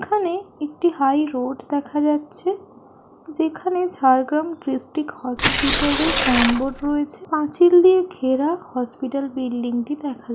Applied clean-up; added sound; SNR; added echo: none; Tearing; -2 dB; none.